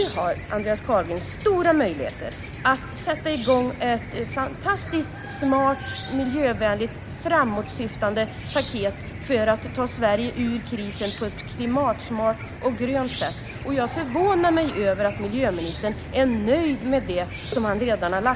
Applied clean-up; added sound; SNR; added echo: none; Cricket / Chicken, rooster; 10 dB; none.